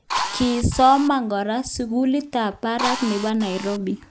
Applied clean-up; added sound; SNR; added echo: none; Drill; 7 dB; none.